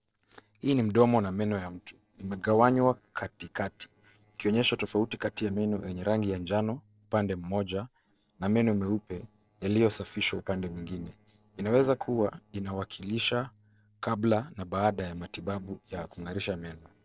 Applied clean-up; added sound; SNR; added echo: neural separator model SepFormer DNS4.